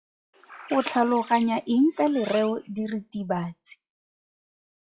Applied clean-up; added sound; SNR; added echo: classical method WPE with log-MMSE.